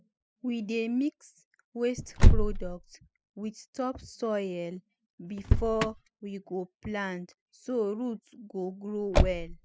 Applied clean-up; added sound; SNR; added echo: classical method spectral subtraction.